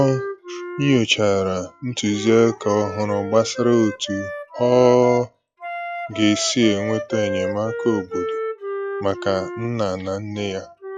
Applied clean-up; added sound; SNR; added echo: classical method log-MMSE.